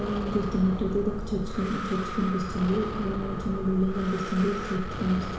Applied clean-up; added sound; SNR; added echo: none; Breathing; 6 dB; reverberation time 0.7 s.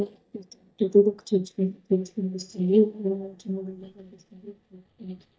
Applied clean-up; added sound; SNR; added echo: neural mask model DeepFilterNet 3.